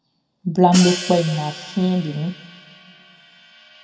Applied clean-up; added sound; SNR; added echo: none; Hi-hat; 11 dB; reverberation time 1.7 s.